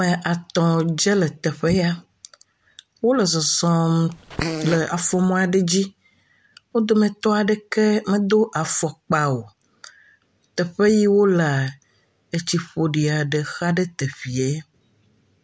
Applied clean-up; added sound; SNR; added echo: none; Fart; 8 dB; none.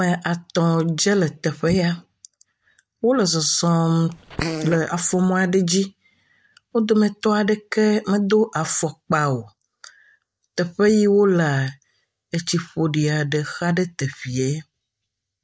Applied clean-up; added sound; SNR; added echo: neural mask model DeepFilterNet 3.